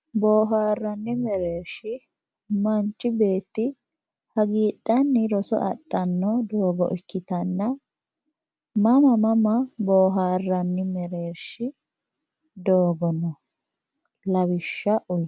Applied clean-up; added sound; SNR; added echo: none; none; none; none.